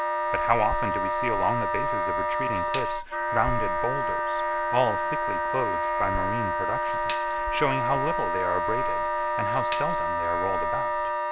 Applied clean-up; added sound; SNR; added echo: none; Wind instrument, woodwind instrument + Tambourine; -5 dB; none.